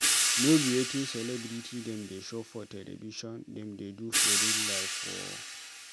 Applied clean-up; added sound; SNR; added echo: none; Hi-hat; -3 dB; none.